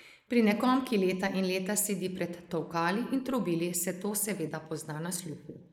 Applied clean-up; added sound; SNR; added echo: neural mask model Resemble Enhance denoiser.